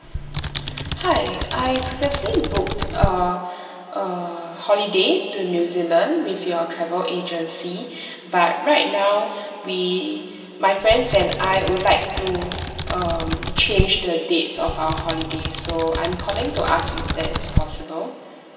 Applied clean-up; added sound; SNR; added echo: none; Computer keyboard; 3 dB; reverberation time 2.4 s.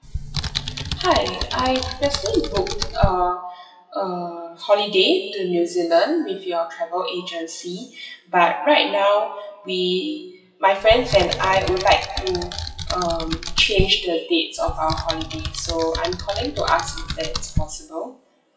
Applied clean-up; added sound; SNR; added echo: classical method WPE with log-MMSE.